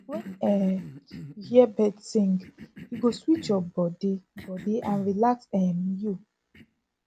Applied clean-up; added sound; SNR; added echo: none; Cough; 18 dB; none.